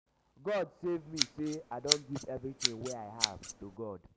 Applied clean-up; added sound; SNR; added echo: none; Scissors; -2 dB; none.